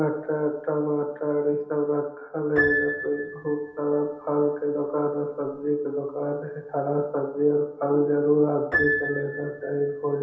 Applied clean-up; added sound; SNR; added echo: none; Piano; 9 dB; reverberation time 0.8 s.